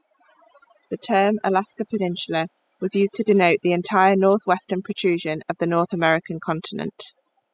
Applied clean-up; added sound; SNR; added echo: classical method spectral subtraction.